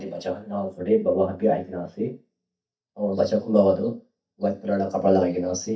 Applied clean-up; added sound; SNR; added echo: neural mask model DeepFilterNet 3.